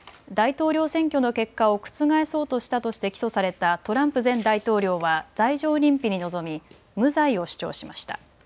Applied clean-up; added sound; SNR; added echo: none; none; none; none.